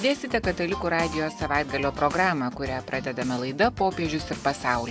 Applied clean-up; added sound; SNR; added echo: none; none; none; none.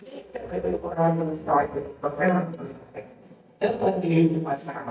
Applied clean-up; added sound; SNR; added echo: neural mask model DeepFilterNet 3.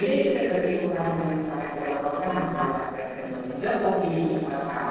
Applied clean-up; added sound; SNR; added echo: neural separator model SepFormer DNS4.